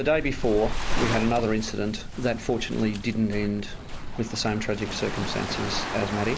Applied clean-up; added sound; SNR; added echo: none; Waves, surf; 4 dB; none.